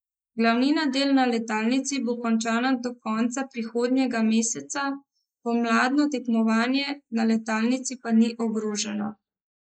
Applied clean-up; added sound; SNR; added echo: neural mask model Resemble Enhance denoiser.